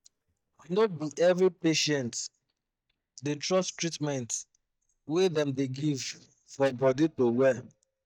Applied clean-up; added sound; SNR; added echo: neural mask model DeepFilterNet 3.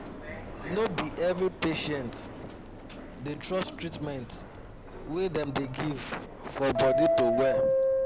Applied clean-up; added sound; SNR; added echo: none; Subway, metro, underground; 0 dB; none.